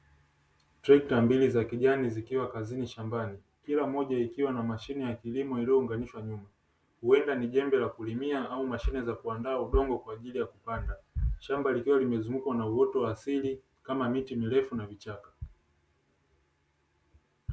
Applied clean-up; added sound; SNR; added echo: none; none; none; none.